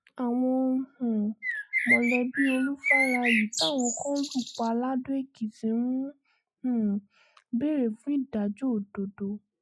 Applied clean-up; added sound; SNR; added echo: classical method log-MMSE.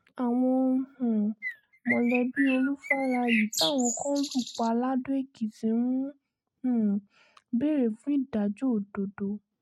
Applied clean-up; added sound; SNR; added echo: neural mask model RNNoise.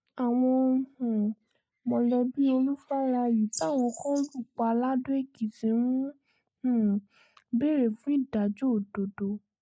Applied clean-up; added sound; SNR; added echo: neural mask model DeepFilterNet 3.